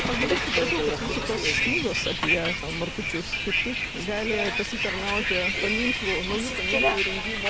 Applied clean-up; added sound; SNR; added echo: none; Bus; -4 dB; none.